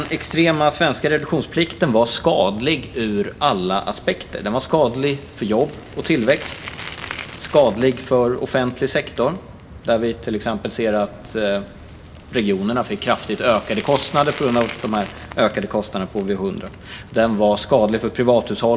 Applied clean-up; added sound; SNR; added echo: none; Bicycle; 17 dB; reverberation time 0.8 s.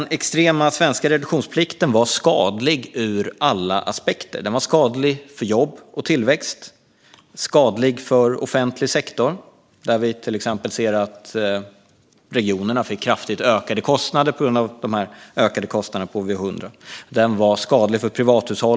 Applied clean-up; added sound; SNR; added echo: none; none; none; none.